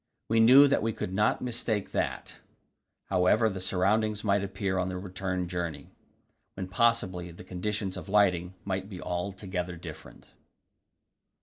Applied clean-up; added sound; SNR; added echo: none; none; none; none.